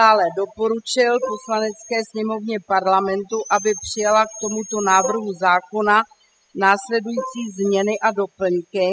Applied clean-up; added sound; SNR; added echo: classical method spectral subtraction.